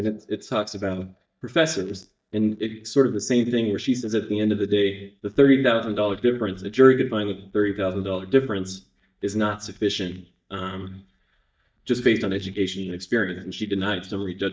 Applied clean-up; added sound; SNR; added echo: neural mask model DeepFilterNet 3.